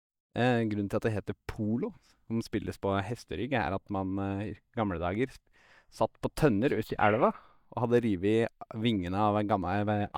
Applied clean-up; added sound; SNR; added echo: neural mask model DeepFilterNet 3.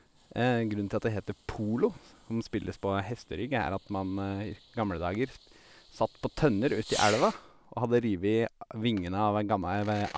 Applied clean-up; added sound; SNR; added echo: none; Fireworks; 14 dB; none.